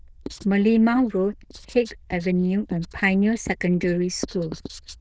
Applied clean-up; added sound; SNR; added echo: neural diffusion model UNIVERSE++.